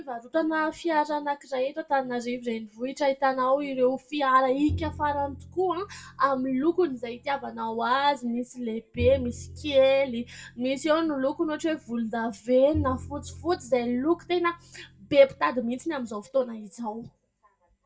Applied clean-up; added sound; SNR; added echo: none; Bowed string instrument; 14 dB; reverberation time 0.1 s.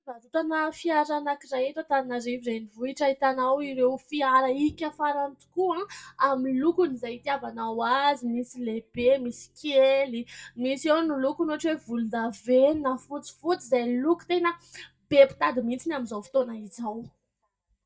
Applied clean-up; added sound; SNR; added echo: neural mask model DeepFilterNet 3.